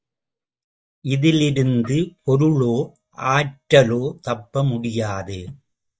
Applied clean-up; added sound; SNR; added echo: neural mask model DeepFilterNet 3.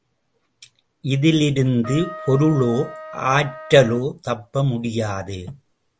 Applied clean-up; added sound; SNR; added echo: none; Trumpet; 15 dB; none.